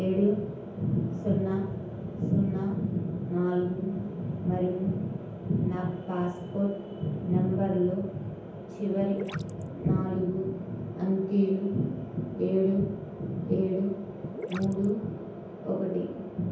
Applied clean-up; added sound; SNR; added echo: none; Gurgling / Liquid; 13 dB; reverberation time 0.9 s.